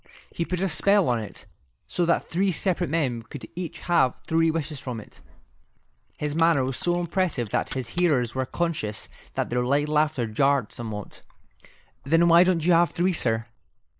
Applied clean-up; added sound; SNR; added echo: neural mask model Resemble Enhance denoiser.